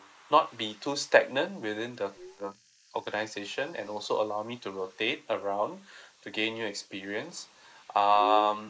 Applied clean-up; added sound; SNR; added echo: neural mask model Resemble Enhance denoiser.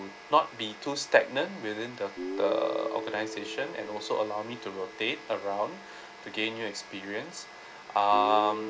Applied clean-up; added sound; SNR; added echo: none; Guitar; 12 dB; none.